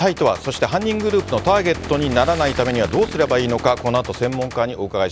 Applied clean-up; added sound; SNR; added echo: none; Gunshot, gunfire + Motorcycle / Engine; 12 dB; none.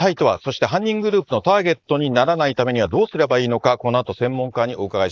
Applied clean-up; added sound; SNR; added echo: neural mask model Resemble Enhance denoiser.